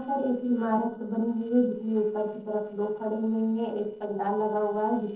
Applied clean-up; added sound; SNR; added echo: neural separator model SepFormer DNS4.